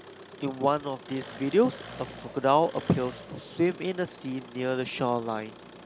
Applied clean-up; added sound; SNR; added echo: none; Engine; 16 dB; none.